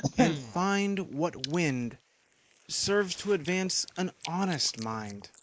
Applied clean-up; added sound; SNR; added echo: neural mask model Resemble Enhance denoiser.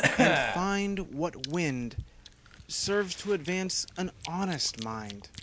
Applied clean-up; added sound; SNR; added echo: none; Chewing, mastication / Cough; 2 dB; none.